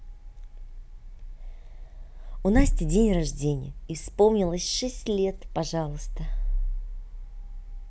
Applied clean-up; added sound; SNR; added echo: none; none; none; none.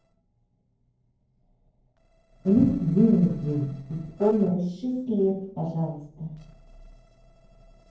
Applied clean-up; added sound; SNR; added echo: neural separator model SepFormer DNS4.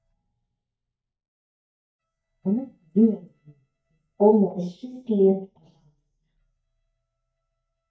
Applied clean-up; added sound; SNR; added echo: neural mask model DeepFilterNet 3.